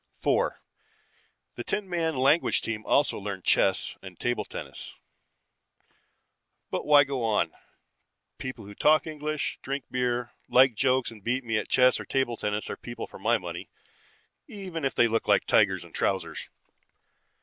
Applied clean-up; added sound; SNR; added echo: none; none; none; none.